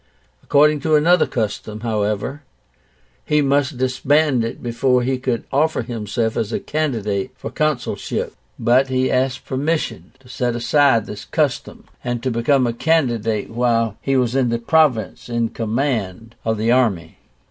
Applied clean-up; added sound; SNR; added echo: none; none; none; none.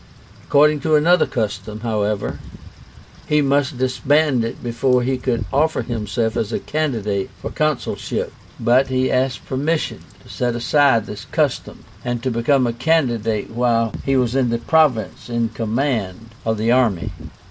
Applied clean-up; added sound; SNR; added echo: none; Wind / Rain; 17 dB; none.